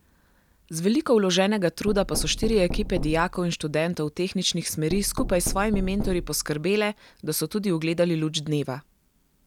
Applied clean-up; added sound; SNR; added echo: none; Knock; 7 dB; none.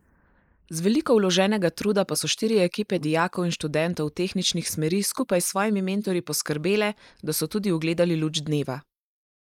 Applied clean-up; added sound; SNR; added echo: neural mask model Resemble Enhance denoiser.